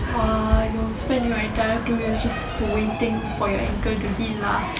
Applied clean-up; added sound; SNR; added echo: none; none; none; none.